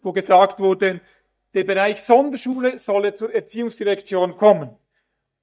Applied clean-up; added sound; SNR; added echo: neural mask model DeepFilterNet 3.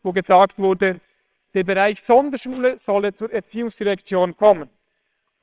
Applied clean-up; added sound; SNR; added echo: neural separator model SepFormer WHAMR!.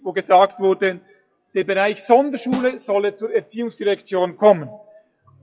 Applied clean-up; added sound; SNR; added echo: classical method WPE with log-MMSE.